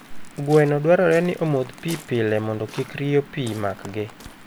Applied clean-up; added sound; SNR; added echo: none; Waves, surf; 20 dB; none.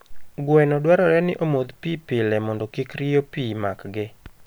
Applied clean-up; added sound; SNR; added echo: none; none; none; none.